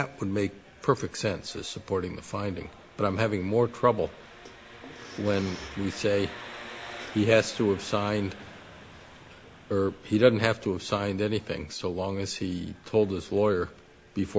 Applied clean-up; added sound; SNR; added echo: none; Engine; 19 dB; none.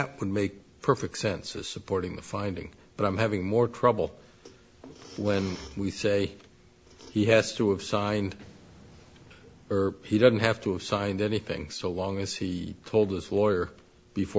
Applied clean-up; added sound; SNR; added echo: none; none; none; none.